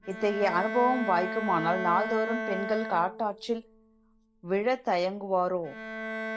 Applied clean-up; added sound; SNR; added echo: none; Bowed string instrument; 7 dB; none.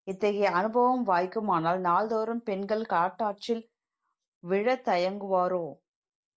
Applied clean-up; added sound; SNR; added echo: none; none; none; none.